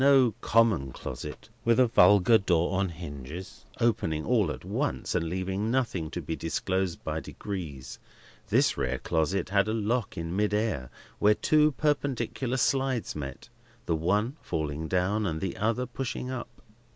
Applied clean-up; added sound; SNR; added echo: none; none; none; none.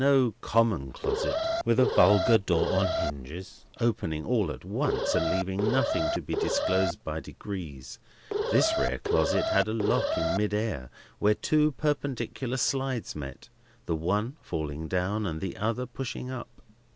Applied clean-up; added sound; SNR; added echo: none; Alarm; 1 dB; none.